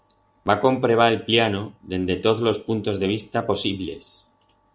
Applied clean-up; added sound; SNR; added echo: none; none; none; none.